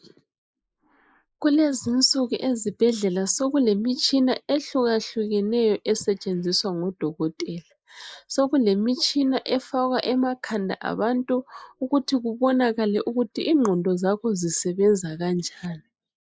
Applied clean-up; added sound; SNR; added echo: neural mask model Resemble Enhance denoiser.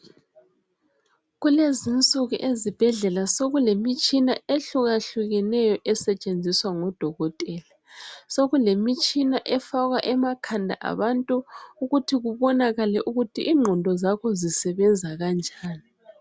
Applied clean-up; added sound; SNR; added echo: none; none; none; none.